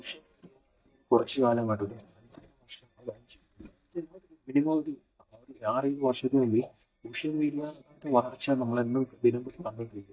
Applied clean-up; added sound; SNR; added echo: neural mask model DeepFilterNet 3.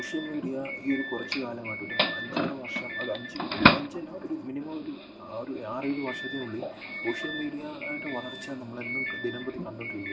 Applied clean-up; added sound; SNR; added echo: none; Doorbell; -3 dB; reverberation time 0.2 s.